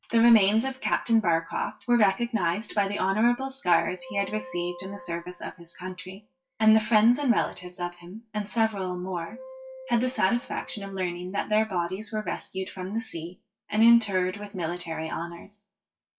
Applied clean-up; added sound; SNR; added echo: classical method WPE with log-MMSE.